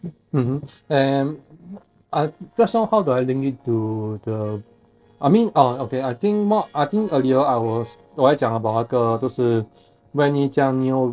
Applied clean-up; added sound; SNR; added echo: neural separator model SepFormer DNS4.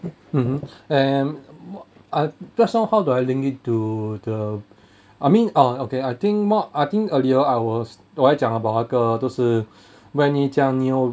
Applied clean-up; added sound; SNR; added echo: none; none; none; none.